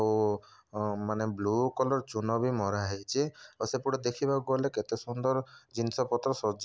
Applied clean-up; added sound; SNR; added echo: none; none; none; none.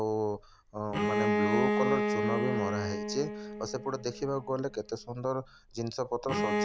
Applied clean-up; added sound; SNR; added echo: none; Bowed string instrument; -1 dB; none.